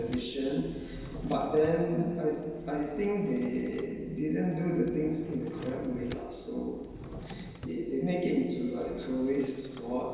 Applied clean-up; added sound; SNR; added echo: none; Drawer open or close; 17 dB; reverberation time 2.7 s.